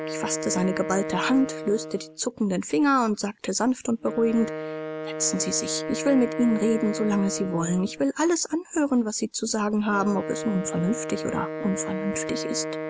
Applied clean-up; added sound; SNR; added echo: none; Wind instrument, woodwind instrument; 8 dB; none.